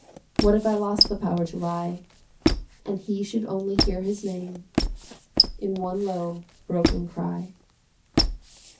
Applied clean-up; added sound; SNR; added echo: none; Squeak; 0 dB; reverberation time 0.3 s.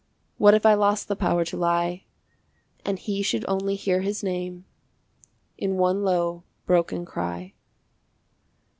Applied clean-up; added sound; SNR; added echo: none; none; none; none.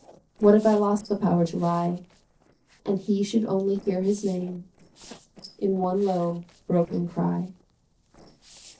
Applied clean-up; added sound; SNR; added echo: neural separator model SepFormer DNS4.